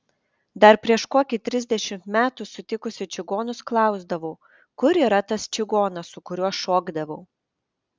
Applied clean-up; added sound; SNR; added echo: none; none; none; none.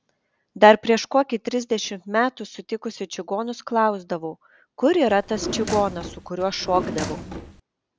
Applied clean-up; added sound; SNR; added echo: none; Drawer open or close; 9 dB; none.